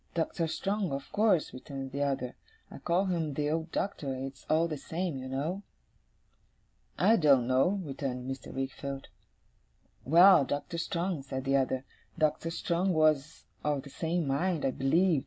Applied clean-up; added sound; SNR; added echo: none; none; none; none.